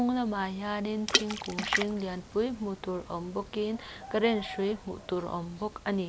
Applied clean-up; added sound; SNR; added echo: none; Water / Splash, splatter; 4 dB; none.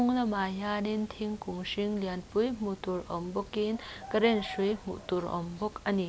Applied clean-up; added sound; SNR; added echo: none; none; none; none.